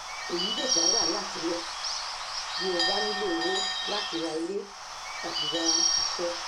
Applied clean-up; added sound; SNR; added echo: none; Bird / Bell; -5 dB; none.